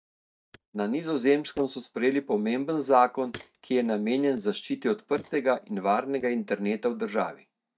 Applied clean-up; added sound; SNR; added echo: neural mask model DeepFilterNet 3.